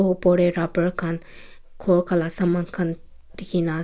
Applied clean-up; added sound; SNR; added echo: none; none; none; none.